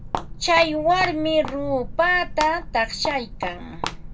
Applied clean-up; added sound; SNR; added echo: none; Walk, footsteps; 9 dB; reverberation time 0.3 s.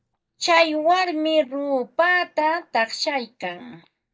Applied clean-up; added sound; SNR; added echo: neural mask model DeepFilterNet 3.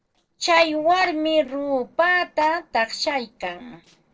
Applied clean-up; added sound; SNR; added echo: neural separator model SepFormer DNS4.